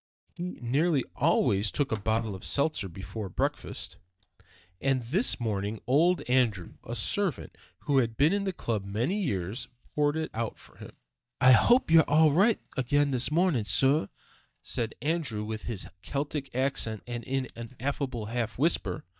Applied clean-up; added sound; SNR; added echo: neural mask model DeepFilterNet 3.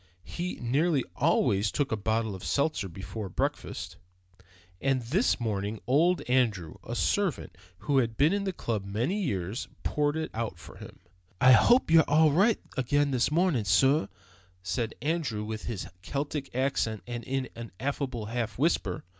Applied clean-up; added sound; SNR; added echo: none; none; none; none.